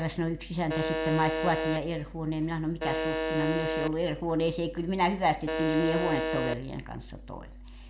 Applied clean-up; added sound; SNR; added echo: none; Alarm; 1 dB; reverberation time 0.5 s.